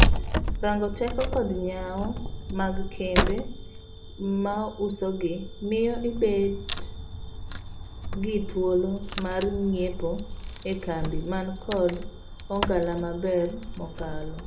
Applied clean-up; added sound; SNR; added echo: none; Wood; 1 dB; reverberation time 0.6 s.